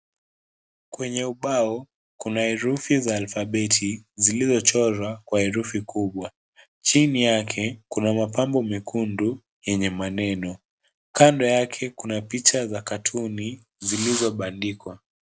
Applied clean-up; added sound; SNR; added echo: none; none; none; none.